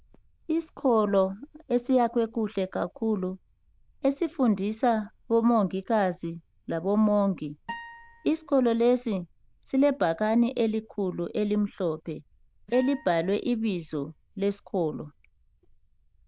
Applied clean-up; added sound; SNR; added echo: neural diffusion model UNIVERSE++.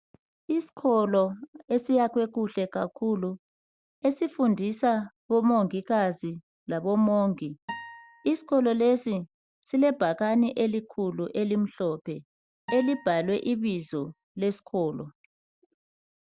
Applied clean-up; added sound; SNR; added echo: none; Acoustic guitar; 17 dB; none.